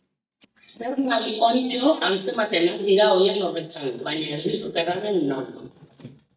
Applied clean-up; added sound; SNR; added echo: neural mask model DeepFilterNet 3.